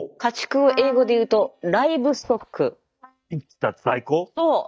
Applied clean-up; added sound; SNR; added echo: neural mask model DeepFilterNet 3.